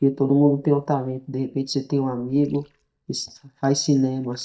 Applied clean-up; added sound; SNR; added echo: neural mask model DeepFilterNet 3.